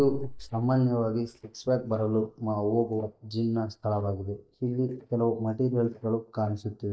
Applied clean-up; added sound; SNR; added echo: neural mask model DeepFilterNet 3.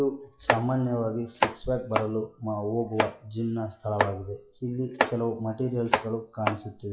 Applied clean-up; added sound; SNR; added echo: classical method WPE with log-MMSE.